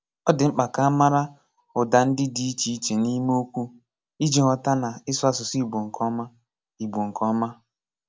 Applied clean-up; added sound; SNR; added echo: none; none; none; none.